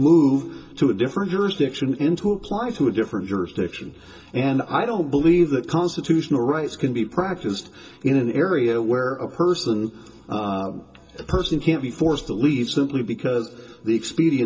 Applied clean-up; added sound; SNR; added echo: none; none; none; reverberation time 0.2 s.